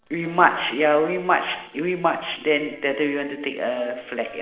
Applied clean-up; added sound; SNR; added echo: neural separator model SepFormer DNS4.